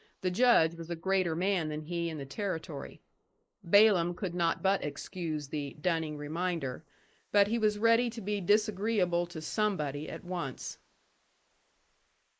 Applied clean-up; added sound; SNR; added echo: neural mask model Resemble Enhance denoiser.